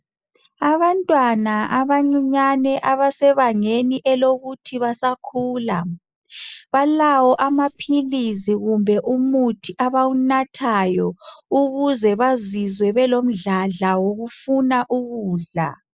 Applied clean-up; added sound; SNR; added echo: neural mask model Resemble Enhance denoiser.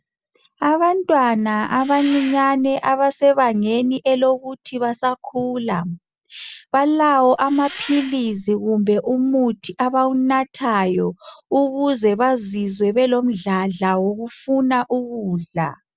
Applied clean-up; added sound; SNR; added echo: none; Engine; 16 dB; none.